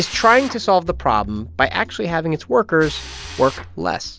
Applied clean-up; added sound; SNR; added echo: none; Drill; 19 dB; none.